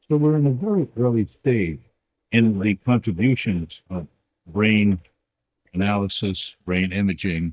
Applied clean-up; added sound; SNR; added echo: neural mask model DeepFilterNet 3.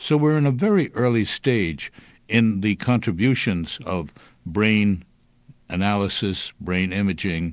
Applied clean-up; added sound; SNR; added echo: none; none; none; none.